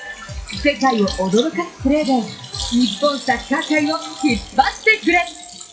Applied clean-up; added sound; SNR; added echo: classical method WPE with log-MMSE.